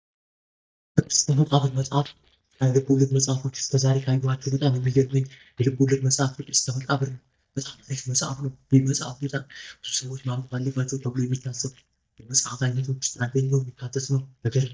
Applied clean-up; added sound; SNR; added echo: neural mask model DeepFilterNet 3.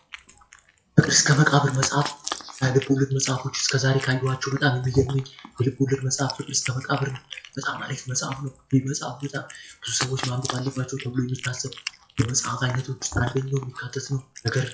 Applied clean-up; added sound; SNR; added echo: classical method WPE with log-MMSE.